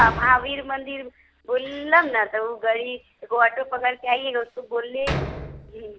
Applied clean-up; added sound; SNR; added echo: none; Door; 12 dB; none.